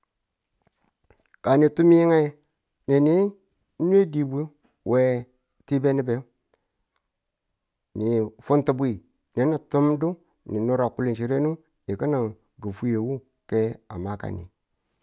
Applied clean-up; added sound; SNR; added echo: none; none; none; none.